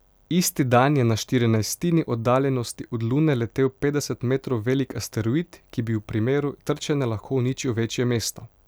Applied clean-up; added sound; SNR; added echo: none; none; none; none.